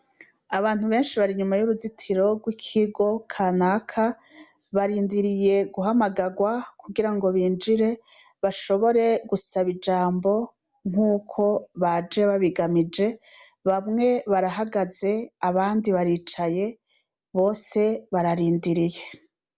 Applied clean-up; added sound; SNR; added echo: none; none; none; none.